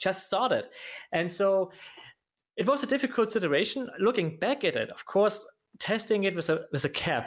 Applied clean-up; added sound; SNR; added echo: none; none; none; none.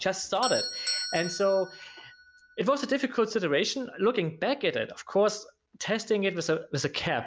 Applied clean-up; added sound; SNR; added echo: none; Doorbell; 12 dB; none.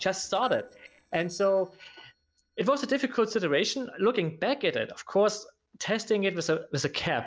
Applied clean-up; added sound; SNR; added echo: neural separator model SepFormer DNS4.